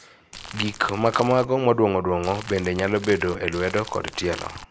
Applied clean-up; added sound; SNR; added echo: none; Crumpling, crinkling / Crackle; 15 dB; none.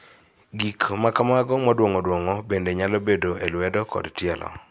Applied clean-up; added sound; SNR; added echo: none; none; none; none.